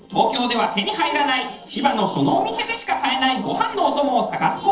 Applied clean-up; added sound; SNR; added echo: neural separator model SepFormer DNS4.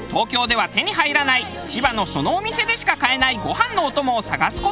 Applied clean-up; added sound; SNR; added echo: none; none; none; none.